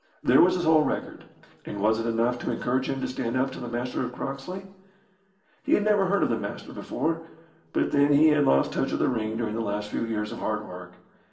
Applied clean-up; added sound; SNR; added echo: none; none; none; reverberation time 0.7 s.